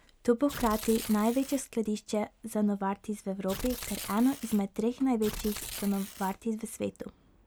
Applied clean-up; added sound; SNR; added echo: none; Tearing; 11 dB; none.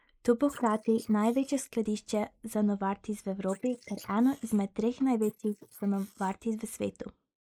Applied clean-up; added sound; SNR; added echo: neural mask model Resemble Enhance denoiser.